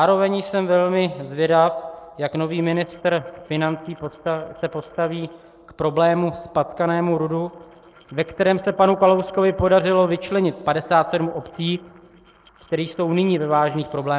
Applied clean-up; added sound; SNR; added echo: neural separator model SepFormer DNS4.